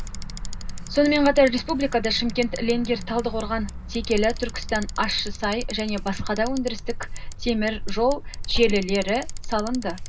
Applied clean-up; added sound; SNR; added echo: none; Bicycle; 5 dB; reverberation time 0.2 s.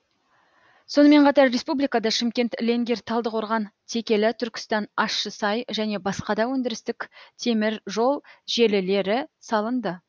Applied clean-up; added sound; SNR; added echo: none; none; none; none.